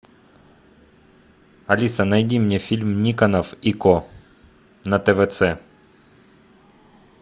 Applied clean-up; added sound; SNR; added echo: none; none; none; none.